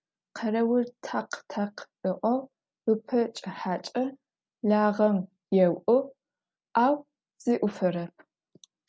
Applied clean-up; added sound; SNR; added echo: none; none; none; none.